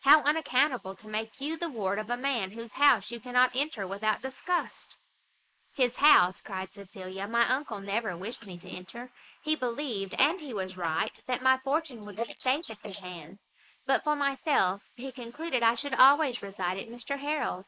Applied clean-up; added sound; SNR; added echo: neural mask model Resemble Enhance denoiser.